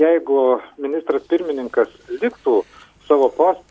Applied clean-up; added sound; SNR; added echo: none; none; none; none.